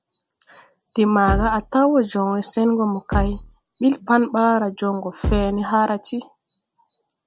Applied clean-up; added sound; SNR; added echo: none; Bass drum; 5 dB; none.